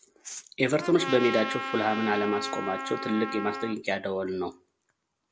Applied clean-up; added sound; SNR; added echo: none; Trumpet; 7 dB; none.